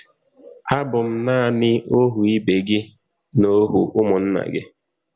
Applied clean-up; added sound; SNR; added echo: none; none; none; none.